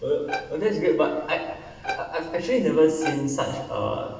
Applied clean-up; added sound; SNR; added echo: none; Bowed string instrument; 12 dB; reverberation time 1.1 s.